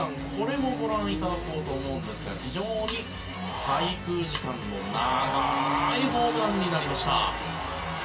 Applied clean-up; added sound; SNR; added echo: none; Motorcycle; 10 dB; reverberation time 0.2 s.